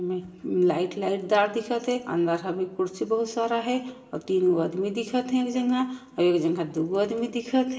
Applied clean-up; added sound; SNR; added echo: none; none; none; reverberation time 0.8 s.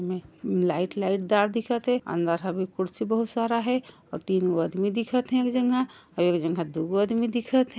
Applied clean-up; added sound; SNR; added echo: none; none; none; none.